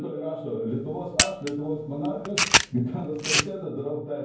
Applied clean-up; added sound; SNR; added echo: none; Camera; -3 dB; reverberation time 0.9 s.